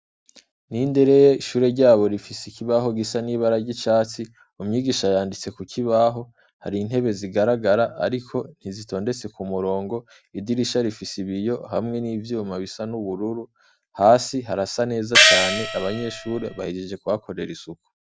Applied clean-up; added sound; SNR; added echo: none; Gong; -3 dB; none.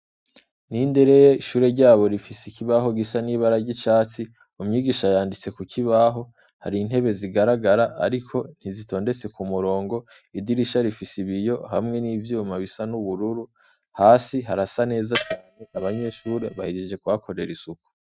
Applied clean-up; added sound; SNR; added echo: neural mask model RNNoise.